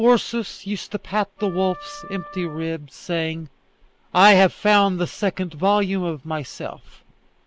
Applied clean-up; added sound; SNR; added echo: none; Wind instrument, woodwind instrument; 19 dB; none.